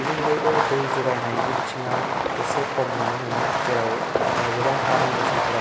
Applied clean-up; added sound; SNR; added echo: none; Fireworks; -4 dB; none.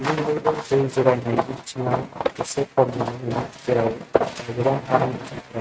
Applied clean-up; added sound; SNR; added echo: neural mask model RNNoise.